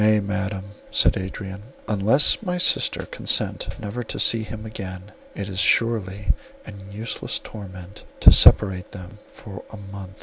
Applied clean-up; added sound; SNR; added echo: none; none; none; none.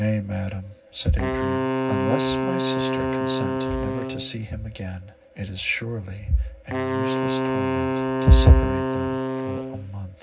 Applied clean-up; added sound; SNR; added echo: none; Wind instrument, woodwind instrument; 2 dB; reverberation time 0.4 s.